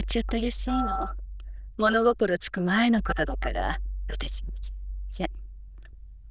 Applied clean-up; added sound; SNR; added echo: neural diffusion model UNIVERSE++.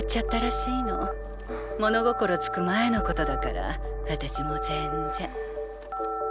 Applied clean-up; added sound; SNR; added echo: none; Telephone; 6 dB; none.